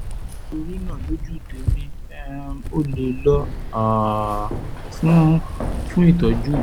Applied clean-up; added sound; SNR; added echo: none; Keys jangling; 5 dB; none.